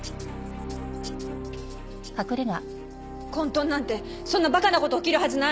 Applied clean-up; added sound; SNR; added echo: none; none; none; none.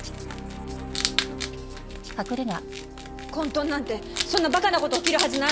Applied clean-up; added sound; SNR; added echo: none; Wild animals; 5 dB; none.